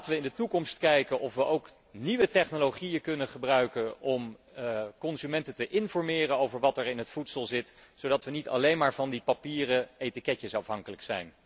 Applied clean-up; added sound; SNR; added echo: none; none; none; none.